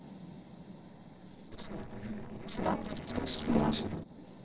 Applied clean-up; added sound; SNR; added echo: neural separator model SepFormer DNS4.